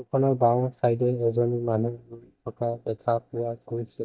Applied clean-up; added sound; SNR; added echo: neural mask model DeepFilterNet 3.